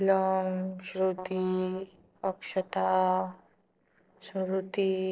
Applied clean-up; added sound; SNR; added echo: neural separator model SepFormer DNS4.